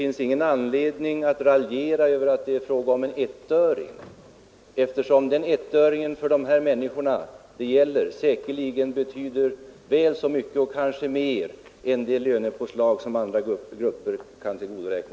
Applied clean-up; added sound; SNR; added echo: none; none; none; none.